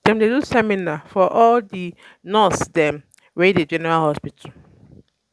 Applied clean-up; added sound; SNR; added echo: none; none; none; none.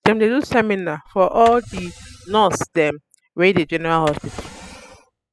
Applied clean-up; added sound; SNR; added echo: classical method spectral subtraction.